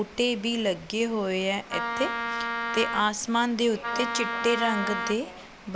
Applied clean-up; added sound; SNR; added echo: none; Wind instrument, woodwind instrument; 4 dB; none.